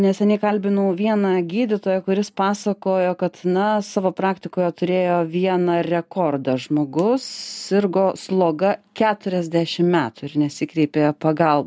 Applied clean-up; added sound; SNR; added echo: none; none; none; none.